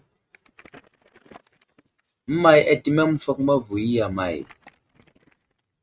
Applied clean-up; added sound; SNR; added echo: neural mask model RNNoise.